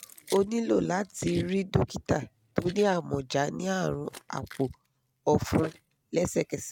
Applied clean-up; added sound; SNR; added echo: neural mask model RNNoise.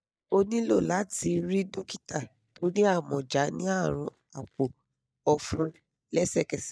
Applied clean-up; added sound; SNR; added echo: neural mask model DeepFilterNet 3.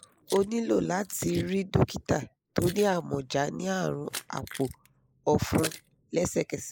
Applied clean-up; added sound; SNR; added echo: neural mask model Resemble Enhance denoiser.